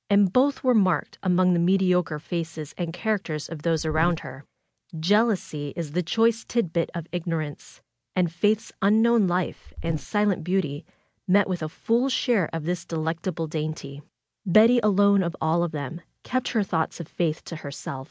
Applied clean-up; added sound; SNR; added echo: none; Buzz; 8 dB; none.